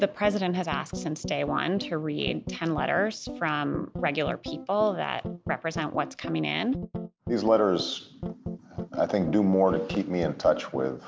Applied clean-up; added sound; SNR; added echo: none; none; none; none.